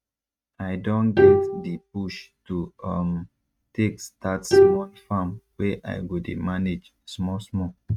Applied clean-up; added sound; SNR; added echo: neural mask model RNNoise.